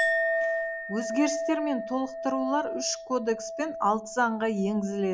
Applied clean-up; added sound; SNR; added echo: none; Chink, clink; 3 dB; none.